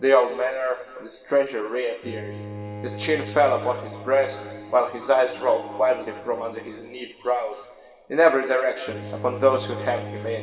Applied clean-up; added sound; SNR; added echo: none; Bowed string instrument; 14 dB; reverberation time 2.2 s.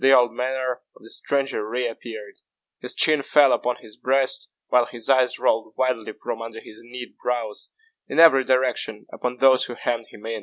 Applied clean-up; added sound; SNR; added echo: none; none; none; none.